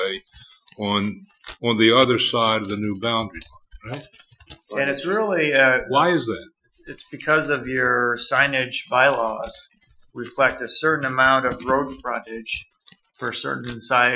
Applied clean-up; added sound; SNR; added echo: classical method Wiener filter.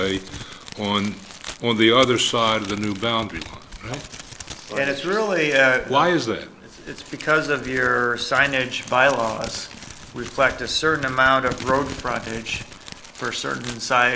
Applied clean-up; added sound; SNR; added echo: none; Crumpling, crinkling; 16 dB; none.